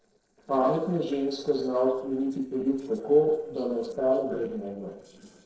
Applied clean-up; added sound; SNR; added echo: neural separator model SepFormer DNS4.